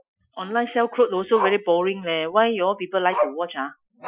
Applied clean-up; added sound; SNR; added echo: classical method Wiener filter.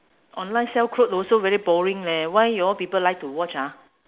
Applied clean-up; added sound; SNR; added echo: none; none; none; none.